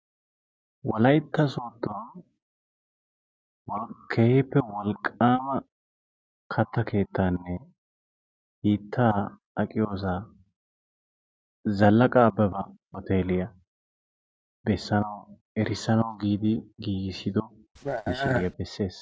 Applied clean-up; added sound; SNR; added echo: neural mask model RNNoise.